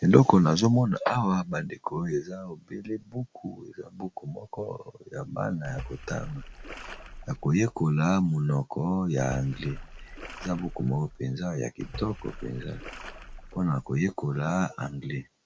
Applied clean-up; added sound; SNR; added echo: none; Splash, splatter; 15 dB; none.